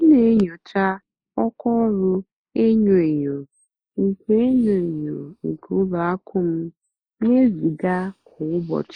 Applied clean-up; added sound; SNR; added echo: neural mask model Resemble Enhance denoiser.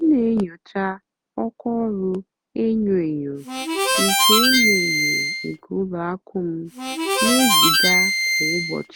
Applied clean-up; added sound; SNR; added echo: none; Harmonica; -4 dB; none.